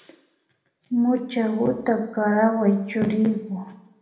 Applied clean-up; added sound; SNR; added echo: none; none; none; reverberation time 0.8 s.